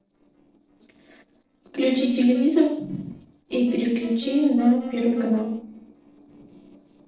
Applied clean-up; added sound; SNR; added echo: neural separator model SepFormer DNS4.